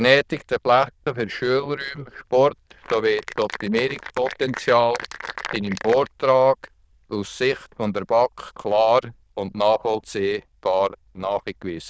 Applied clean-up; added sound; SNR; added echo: neural diffusion model UNIVERSE++.